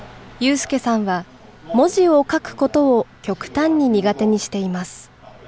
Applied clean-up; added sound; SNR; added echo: none; none; none; none.